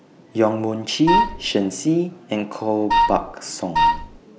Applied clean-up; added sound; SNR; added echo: none; Wind instrument, woodwind instrument; -3 dB; none.